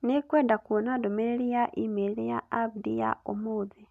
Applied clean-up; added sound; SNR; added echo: none; none; none; none.